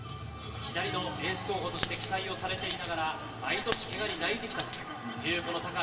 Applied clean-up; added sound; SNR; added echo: none; Coin (dropping); -3 dB; reverberation time 2.2 s.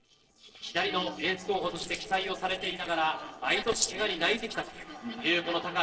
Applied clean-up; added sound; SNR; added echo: neural separator model SepFormer DNS4.